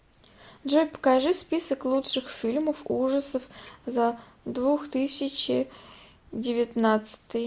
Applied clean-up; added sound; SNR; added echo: neural mask model Resemble Enhance denoiser.